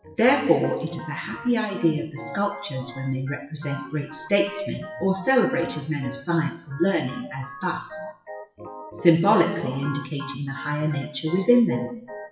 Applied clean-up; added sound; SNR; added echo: classical method WPE with log-MMSE.